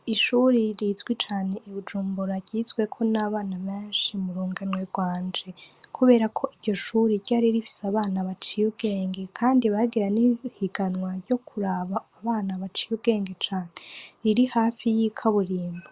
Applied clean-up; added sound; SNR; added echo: none; none; none; none.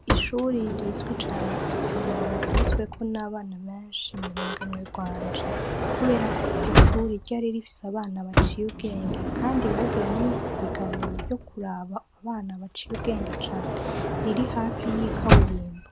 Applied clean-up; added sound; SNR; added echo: none; Sliding door / Motor vehicle (road); -4 dB; none.